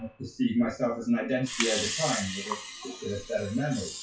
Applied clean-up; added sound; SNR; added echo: classical method WPE with log-MMSE.